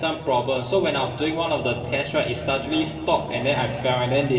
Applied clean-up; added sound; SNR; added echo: none; Aircraft; 14 dB; reverberation time 1.8 s.